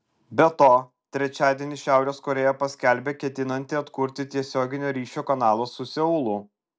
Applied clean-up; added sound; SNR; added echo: none; none; none; none.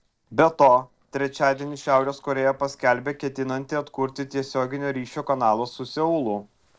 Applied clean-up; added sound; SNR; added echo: neural separator model SepFormer DNS4.